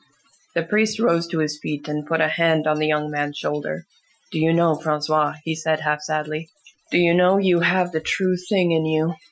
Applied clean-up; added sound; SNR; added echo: classical method Wiener filter.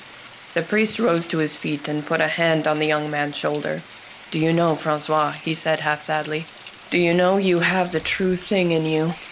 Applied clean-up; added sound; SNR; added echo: none; Stream + Rain; 18 dB; none.